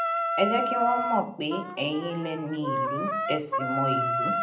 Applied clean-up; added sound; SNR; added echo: none; Wind instrument, woodwind instrument; 0 dB; reverberation time 0.5 s.